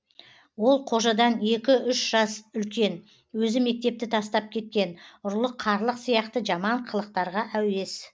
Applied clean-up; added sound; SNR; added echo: none; none; none; none.